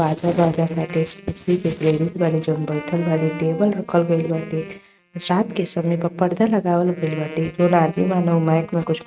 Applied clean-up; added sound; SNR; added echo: neural mask model RNNoise.